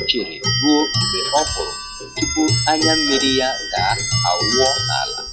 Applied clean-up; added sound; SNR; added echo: classical method log-MMSE.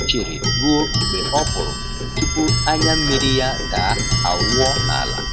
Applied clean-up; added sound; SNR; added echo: none; Clock; -2 dB; none.